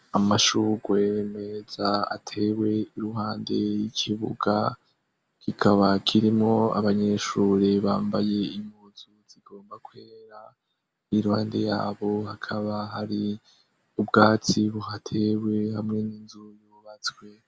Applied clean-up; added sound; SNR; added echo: none; none; none; none.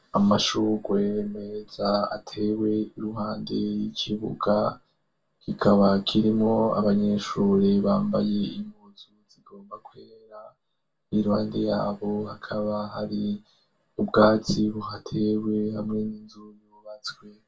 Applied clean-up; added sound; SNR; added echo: none; none; none; reverberation time 0.1 s.